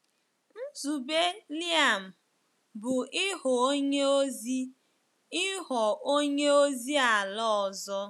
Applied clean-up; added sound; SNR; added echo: none; none; none; none.